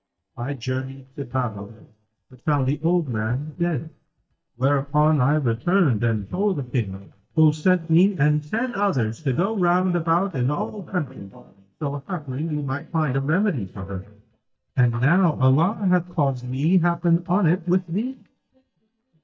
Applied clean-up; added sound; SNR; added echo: neural mask model DeepFilterNet 3.